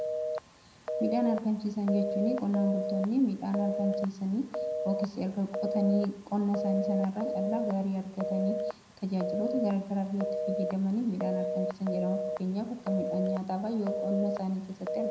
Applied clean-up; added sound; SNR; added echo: none; Telephone; 3 dB; reverberation time 0.7 s.